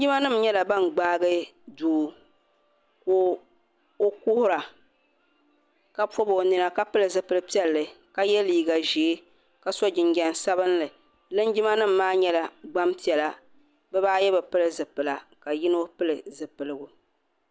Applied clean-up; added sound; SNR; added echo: none; none; none; none.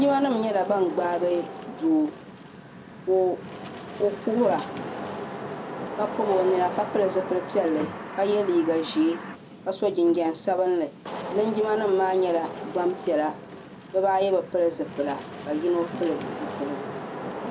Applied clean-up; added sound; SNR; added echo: none; Wind / Rain; 10 dB; reverberation time 0.2 s.